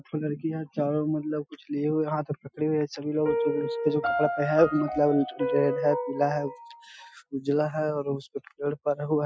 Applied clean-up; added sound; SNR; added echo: classical method Wiener filter.